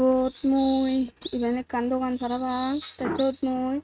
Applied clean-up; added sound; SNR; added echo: neural mask model RNNoise.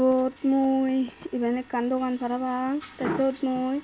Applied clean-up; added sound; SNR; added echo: none; none; none; none.